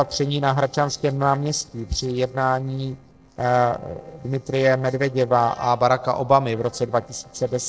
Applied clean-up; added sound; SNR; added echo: neural separator model SepFormer DNS4.